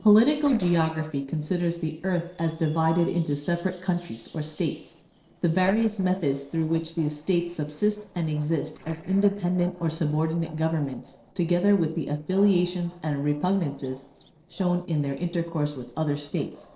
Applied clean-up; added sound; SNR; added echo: neural separator model SepFormer DNS4.